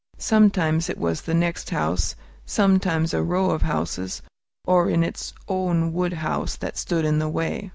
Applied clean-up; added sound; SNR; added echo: none; none; none; none.